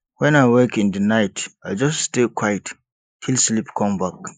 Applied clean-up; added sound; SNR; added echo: neural mask model Resemble Enhance denoiser.